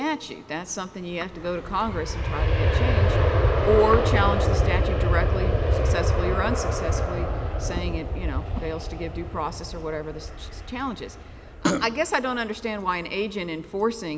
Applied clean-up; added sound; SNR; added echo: none; Aircraft; -3 dB; none.